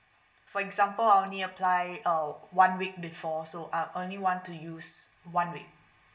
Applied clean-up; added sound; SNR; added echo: none; none; none; reverberation time 0.2 s.